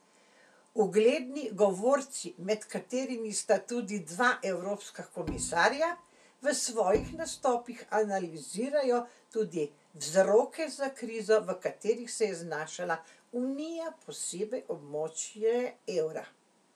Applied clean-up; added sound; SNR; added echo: none; Bowed string instrument; 14 dB; none.